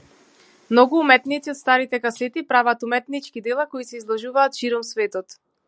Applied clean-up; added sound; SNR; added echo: none; none; none; none.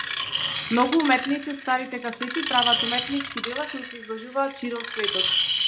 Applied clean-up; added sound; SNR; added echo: none; Screech; -5 dB; reverberation time 0.4 s.